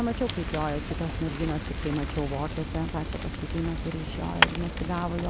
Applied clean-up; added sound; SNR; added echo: none; Fire; 0 dB; none.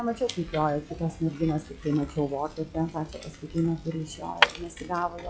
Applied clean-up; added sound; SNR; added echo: classical method log-MMSE.